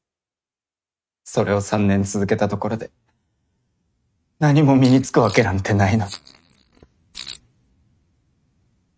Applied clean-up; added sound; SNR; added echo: neural mask model RNNoise.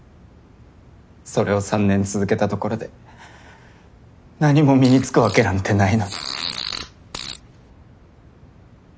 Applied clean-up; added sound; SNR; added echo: none; Fart; 12 dB; none.